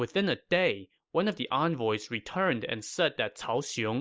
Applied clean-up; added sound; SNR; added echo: none; none; none; none.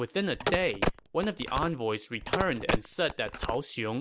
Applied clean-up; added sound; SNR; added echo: none; Telephone; 2 dB; none.